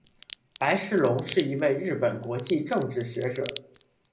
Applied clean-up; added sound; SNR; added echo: none; Crack; 10 dB; reverberation time 0.5 s.